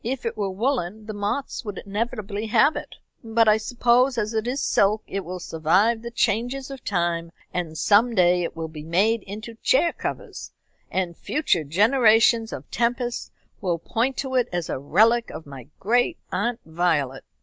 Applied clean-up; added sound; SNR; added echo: none; none; none; none.